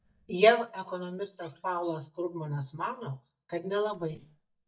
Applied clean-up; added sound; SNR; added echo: neural mask model DeepFilterNet 3.